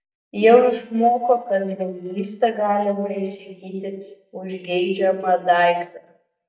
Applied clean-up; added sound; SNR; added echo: neural mask model DeepFilterNet 3.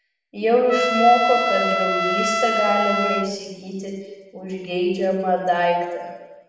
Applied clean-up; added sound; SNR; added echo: none; Trumpet; 1 dB; reverberation time 1.1 s.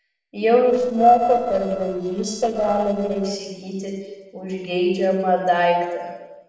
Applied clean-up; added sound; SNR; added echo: neural separator model SepFormer DNS4.